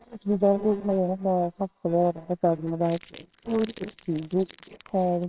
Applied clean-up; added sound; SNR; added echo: neural separator model SepFormer WHAMR!.